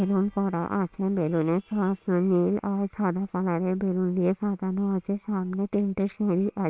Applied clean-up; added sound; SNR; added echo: neural separator model SepFormer WHAMR!.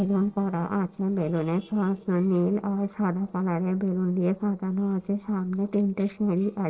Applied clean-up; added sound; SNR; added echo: neural separator model SepFormer DNS4.